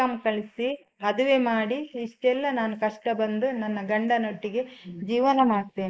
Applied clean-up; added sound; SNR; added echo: neural mask model Resemble Enhance denoiser.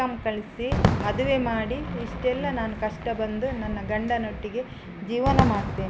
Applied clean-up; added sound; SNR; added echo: none; Fireworks; 2 dB; none.